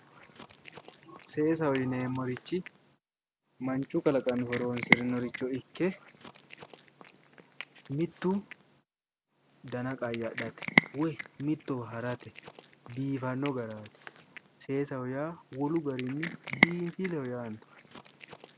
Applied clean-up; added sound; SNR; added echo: none; Cat; 3 dB; none.